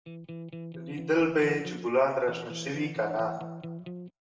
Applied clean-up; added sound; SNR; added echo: none; Electric guitar; 10 dB; reverberation time 0.9 s.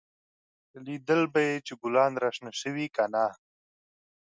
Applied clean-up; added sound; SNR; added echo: none; none; none; none.